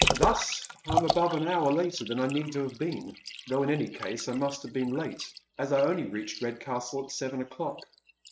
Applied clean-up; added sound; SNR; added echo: neural mask model RNNoise.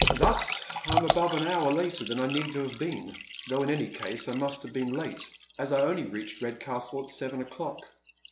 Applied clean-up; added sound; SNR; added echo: none; Liquid; 3 dB; none.